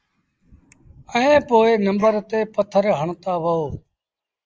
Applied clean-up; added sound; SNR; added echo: neural mask model Resemble Enhance denoiser.